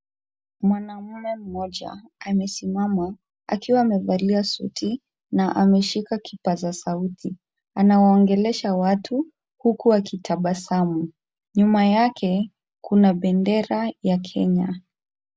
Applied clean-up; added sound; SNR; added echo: none; none; none; none.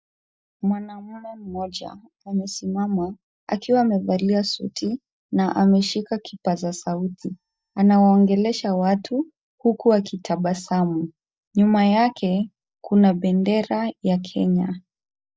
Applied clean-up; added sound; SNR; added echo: neural mask model DeepFilterNet 3.